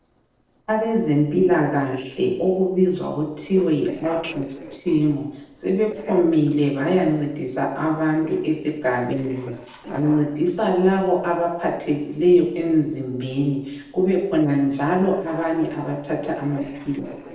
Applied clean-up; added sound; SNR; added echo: neural separator model SepFormer DNS4.